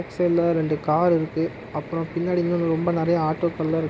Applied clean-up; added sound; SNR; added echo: none; none; none; none.